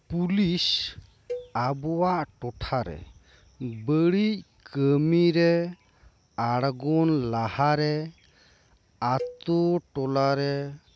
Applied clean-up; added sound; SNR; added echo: none; Cowbell; 16 dB; none.